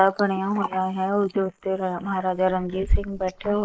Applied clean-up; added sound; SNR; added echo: neural mask model Resemble Enhance denoiser.